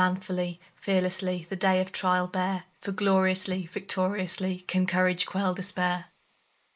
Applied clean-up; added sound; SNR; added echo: neural mask model Resemble Enhance denoiser.